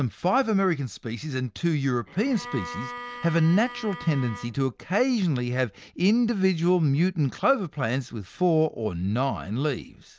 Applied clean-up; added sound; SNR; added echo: none; Bowed string instrument; 14 dB; none.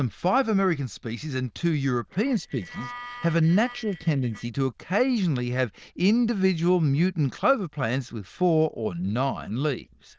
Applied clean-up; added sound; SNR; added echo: neural diffusion model UNIVERSE++.